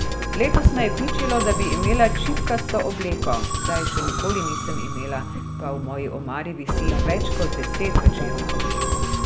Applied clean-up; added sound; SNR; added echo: none; Musical instrument; -4 dB; none.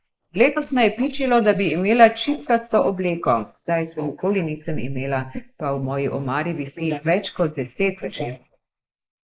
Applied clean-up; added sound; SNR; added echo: neural mask model Resemble Enhance denoiser.